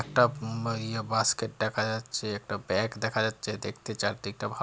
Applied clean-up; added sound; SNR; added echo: none; Guitar; 17 dB; none.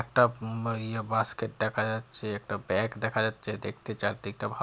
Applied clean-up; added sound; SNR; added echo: none; none; none; none.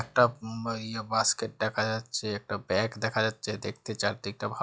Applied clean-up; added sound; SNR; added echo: classical method log-MMSE.